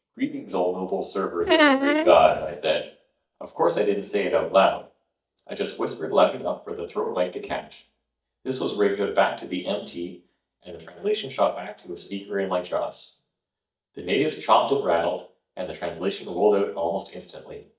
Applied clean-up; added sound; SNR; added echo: neural mask model DeepFilterNet 3.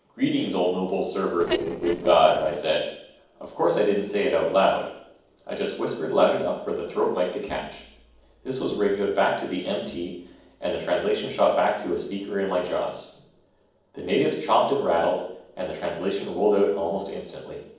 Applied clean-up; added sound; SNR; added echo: neural separator model SepFormer DNS4.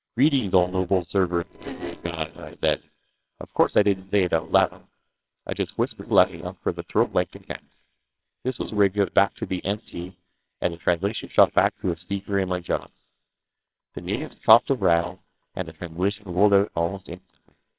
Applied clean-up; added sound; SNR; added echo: neural separator model SepFormer WHAMR!.